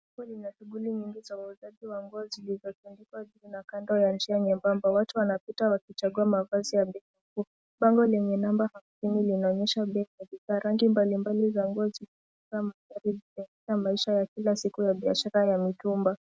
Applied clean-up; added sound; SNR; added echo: none; none; none; none.